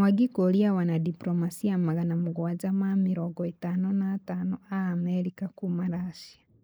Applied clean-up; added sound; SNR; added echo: neural mask model Resemble Enhance denoiser.